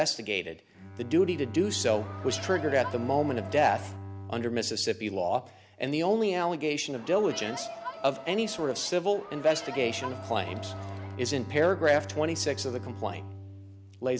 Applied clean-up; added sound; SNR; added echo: none; Bowed string instrument + Crowd; 11 dB; none.